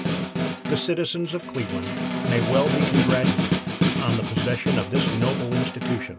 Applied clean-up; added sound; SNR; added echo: none; Snare drum; -3 dB; none.